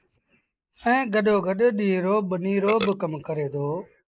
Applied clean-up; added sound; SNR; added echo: neural mask model Resemble Enhance denoiser.